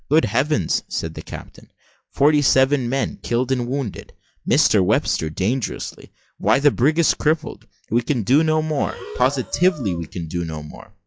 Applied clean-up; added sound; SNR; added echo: classical method log-MMSE.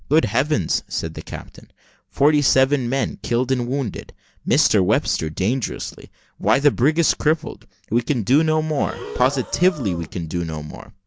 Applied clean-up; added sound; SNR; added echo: none; Breathing; 14 dB; none.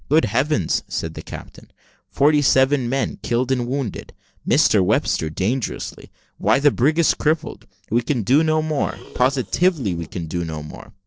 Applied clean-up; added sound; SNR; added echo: neural separator model SepFormer DNS4.